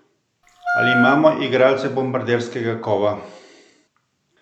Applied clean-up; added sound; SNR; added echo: none; Wind instrument, woodwind instrument; 0 dB; none.